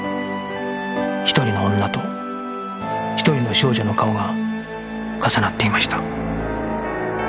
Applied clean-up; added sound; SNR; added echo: none; none; none; none.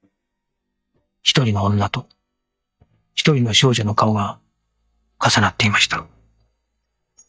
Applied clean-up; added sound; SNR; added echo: neural mask model DeepFilterNet 3.